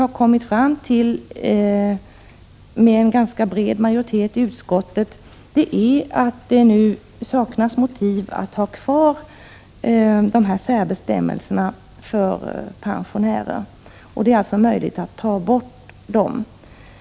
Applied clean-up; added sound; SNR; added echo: none; none; none; none.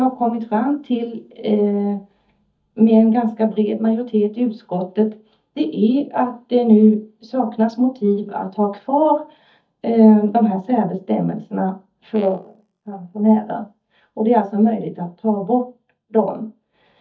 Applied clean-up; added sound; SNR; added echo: neural mask model DeepFilterNet 3.